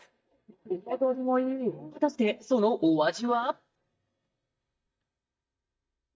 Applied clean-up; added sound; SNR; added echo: neural mask model DeepFilterNet 3.